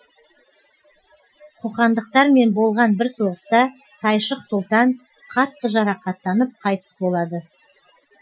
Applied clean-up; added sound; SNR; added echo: classical method Wiener filter.